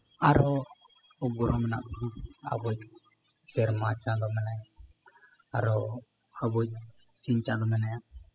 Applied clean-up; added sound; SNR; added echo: classical method spectral subtraction.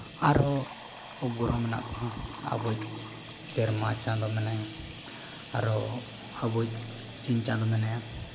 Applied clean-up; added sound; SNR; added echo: none; Sink (filling or washing) / Water tap, faucet; 14 dB; none.